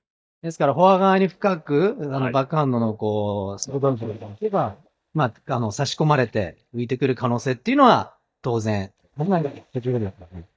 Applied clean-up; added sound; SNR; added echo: neural mask model DeepFilterNet 3.